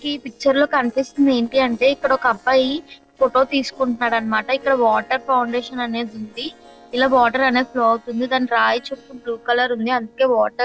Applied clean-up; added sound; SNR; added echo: neural separator model SepFormer DNS4.